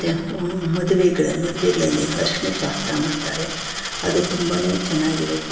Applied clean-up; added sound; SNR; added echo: none; Coin (dropping); 9 dB; reverberation time 1.1 s.